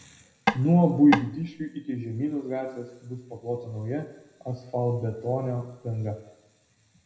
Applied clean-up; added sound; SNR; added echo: none; Tap / Wood; 2 dB; reverberation time 0.7 s.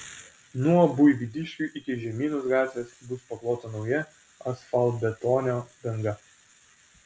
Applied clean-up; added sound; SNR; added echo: none; none; none; none.